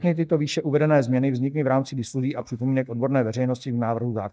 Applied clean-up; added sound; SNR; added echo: neural mask model DeepFilterNet 3.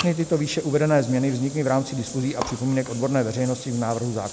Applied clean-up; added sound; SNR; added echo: none; Bathtub (filling or washing) / Water; 14 dB; none.